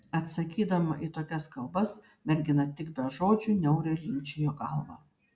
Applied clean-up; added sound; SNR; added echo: none; none; none; none.